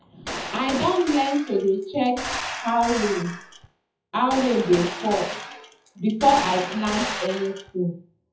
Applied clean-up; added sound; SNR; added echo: classical method WPE with log-MMSE.